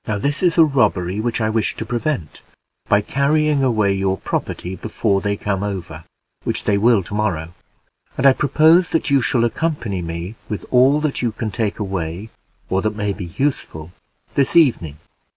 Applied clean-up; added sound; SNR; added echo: none; none; none; none.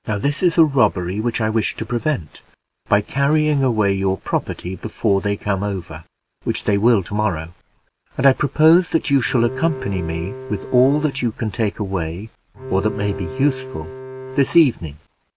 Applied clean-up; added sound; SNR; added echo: none; Bowed string instrument; 11 dB; none.